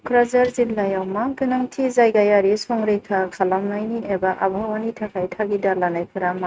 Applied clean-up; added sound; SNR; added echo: neural mask model RNNoise.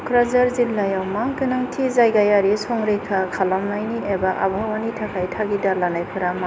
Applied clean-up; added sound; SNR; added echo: none; none; none; none.